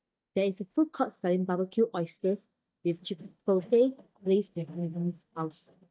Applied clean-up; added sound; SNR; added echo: neural mask model DeepFilterNet 3.